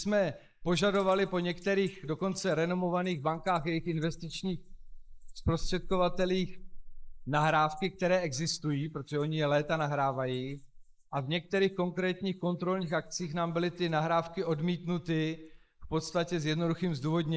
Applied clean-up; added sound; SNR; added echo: neural mask model Resemble Enhance denoiser.